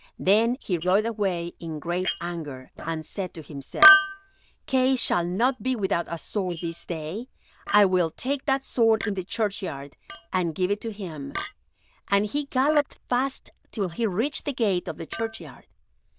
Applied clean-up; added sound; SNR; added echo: neural diffusion model UNIVERSE++.